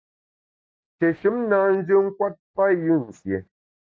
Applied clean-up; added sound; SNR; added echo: neural mask model DeepFilterNet 3.